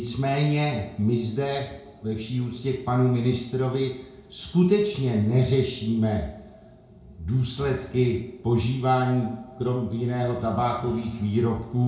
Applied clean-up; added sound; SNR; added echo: none; none; none; reverberation time 0.5 s.